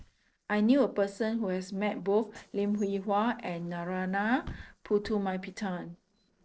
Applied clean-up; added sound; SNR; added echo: neural separator model SepFormer DNS4.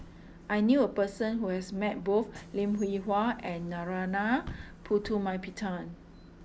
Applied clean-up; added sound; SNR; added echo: none; Bus / Engine; 18 dB; none.